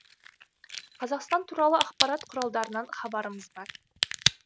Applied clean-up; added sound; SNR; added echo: none; Crack; 3 dB; none.